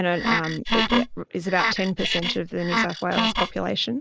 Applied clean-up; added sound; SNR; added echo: neural mask model Resemble Enhance denoiser.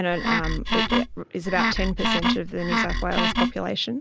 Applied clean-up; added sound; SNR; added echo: none; Wood; -4 dB; none.